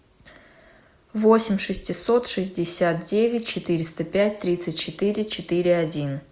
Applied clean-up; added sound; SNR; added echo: none; none; none; none.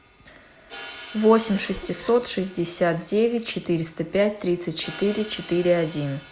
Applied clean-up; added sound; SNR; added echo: none; Cough + Crash cymbal; 19 dB; none.